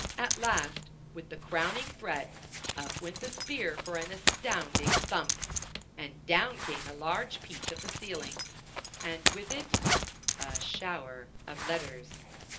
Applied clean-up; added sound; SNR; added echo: none; Zipper (clothing); -1 dB; reverberation time 0.2 s.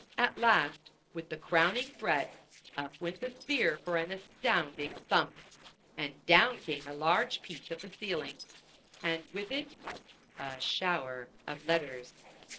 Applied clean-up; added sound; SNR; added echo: neural separator model SepFormer DNS4.